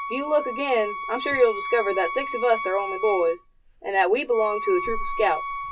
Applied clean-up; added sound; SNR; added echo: none; Wind instrument, woodwind instrument; 8 dB; none.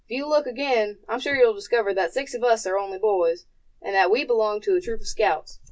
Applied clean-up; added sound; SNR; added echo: none; none; none; none.